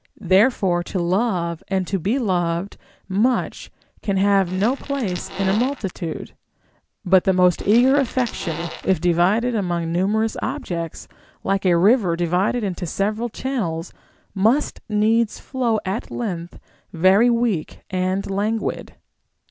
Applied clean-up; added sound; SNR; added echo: none; Fart; 13 dB; none.